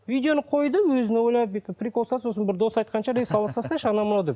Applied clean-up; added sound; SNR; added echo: none; none; none; none.